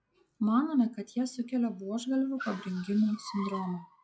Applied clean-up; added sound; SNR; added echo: classical method log-MMSE.